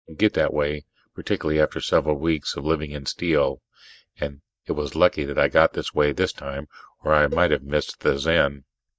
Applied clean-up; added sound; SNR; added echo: neural mask model DeepFilterNet 3.